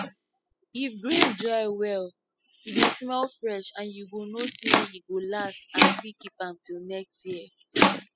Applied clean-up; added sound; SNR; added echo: classical method spectral subtraction.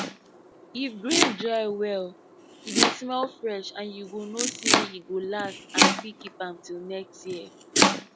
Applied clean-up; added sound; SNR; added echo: none; Domestic sounds, home sounds; -5 dB; none.